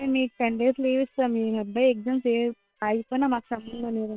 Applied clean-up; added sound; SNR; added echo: neural separator model SepFormer WHAM!.